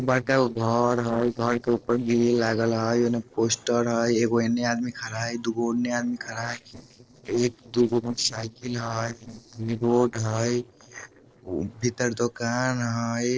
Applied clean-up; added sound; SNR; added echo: neural separator model SepFormer DNS4.